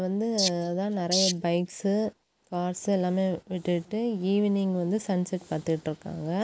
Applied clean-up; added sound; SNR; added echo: neural mask model Resemble Enhance denoiser.